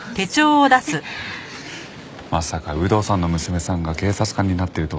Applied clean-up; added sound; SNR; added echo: none; none; none; none.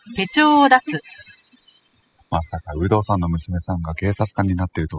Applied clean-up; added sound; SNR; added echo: classical method spectral subtraction.